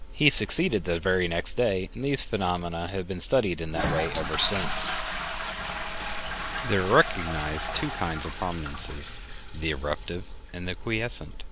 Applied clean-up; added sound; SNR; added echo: none; Toilet flush; 7 dB; none.